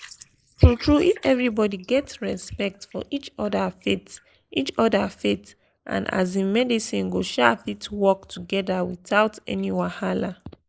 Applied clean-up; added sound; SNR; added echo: neural mask model Resemble Enhance denoiser.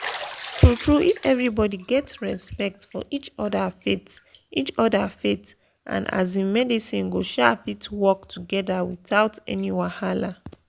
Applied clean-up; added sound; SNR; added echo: none; Bathtub (filling or washing); 18 dB; none.